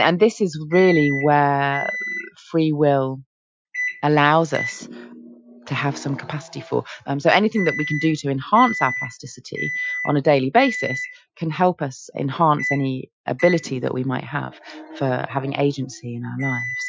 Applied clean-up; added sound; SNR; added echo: classical method Wiener filter.